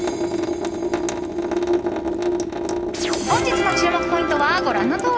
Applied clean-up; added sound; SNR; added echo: none; Drip / Sink (filling or washing) / Water tap, faucet; -1 dB; none.